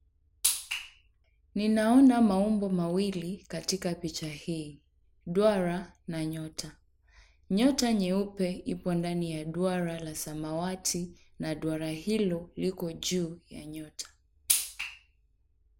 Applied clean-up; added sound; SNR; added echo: none; none; none; none.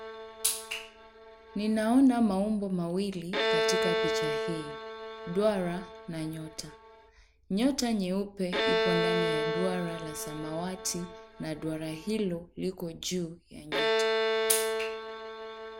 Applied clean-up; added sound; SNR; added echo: none; Bowed string instrument; 2 dB; none.